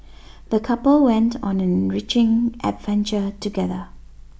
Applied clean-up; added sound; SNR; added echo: none; none; none; none.